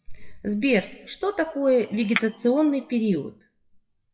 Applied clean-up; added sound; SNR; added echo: classical method WPE with log-MMSE.